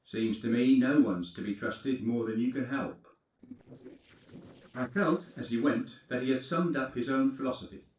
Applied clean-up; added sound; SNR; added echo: neural separator model SepFormer DNS4.